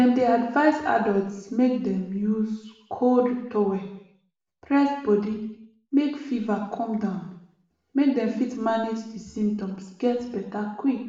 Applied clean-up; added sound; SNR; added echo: none; none; none; reverberation time 0.8 s.